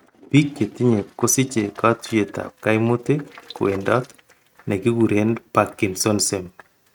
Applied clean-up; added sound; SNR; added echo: neural mask model RNNoise.